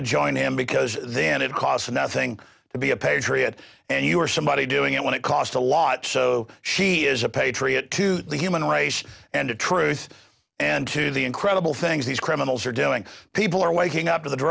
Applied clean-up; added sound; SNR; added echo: none; none; none; none.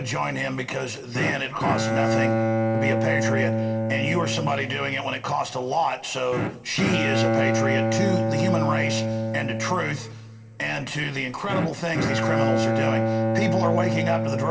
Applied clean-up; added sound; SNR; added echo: none; Bowed string instrument; -2 dB; reverberation time 2.7 s.